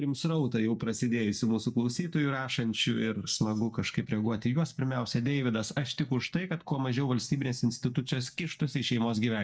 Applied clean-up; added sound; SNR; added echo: neural mask model DeepFilterNet 3.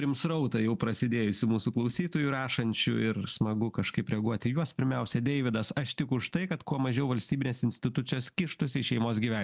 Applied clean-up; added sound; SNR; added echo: none; none; none; none.